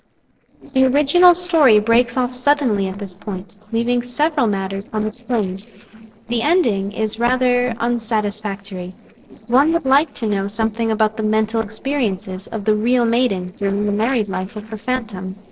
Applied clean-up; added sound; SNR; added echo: neural separator model SepFormer DNS4.